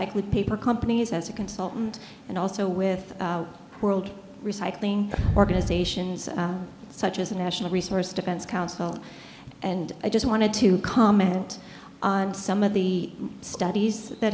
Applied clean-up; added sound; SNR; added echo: none; none; none; none.